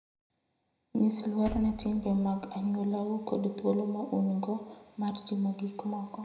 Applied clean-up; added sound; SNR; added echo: none; Liquid; 17 dB; reverberation time 0.7 s.